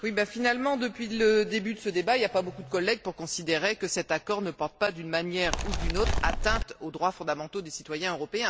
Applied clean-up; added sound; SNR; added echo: none; Animal; -1 dB; none.